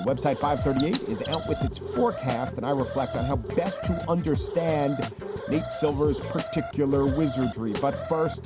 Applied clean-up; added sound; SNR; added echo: none; Alarm + Chirp, tweet; 9 dB; none.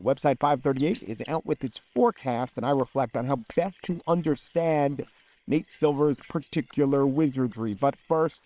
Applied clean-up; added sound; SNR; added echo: neural separator model SepFormer WHAM!.